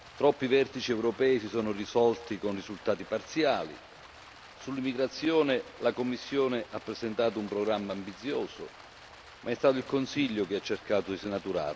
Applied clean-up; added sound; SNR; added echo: none; Stream; 20 dB; none.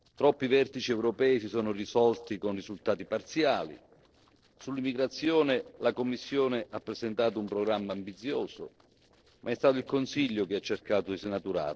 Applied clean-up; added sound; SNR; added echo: neural separator model SepFormer DNS4.